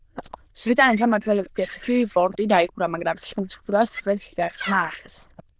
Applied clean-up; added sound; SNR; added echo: neural diffusion model UNIVERSE++.